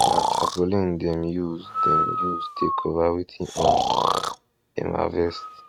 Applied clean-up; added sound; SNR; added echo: neural mask model RNNoise.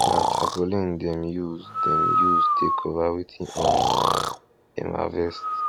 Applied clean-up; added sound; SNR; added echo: none; Breathing; -4 dB; none.